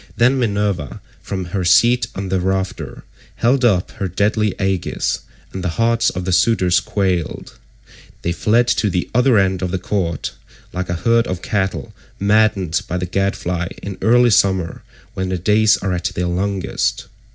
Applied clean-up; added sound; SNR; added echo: none; none; none; none.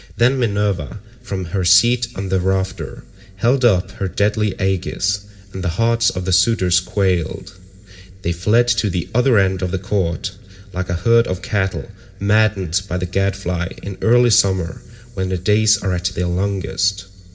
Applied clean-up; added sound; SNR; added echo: none; none; none; reverberation time 2.3 s.